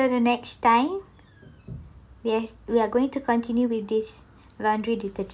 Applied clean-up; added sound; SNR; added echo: none; none; none; none.